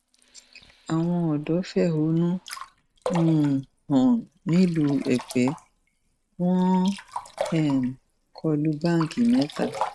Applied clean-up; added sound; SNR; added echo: neural mask model RNNoise.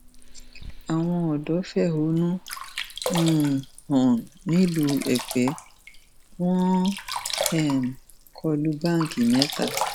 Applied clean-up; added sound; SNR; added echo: none; Sink (filling or washing); 10 dB; none.